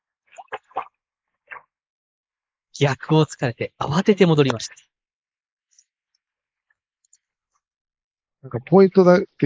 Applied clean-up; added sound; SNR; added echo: neural mask model Resemble Enhance denoiser.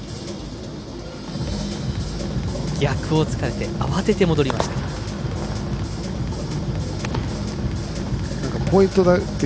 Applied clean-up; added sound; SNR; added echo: none; none; none; none.